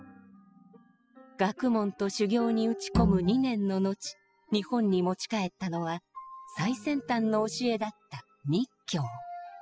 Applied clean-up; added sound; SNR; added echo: classical method spectral subtraction.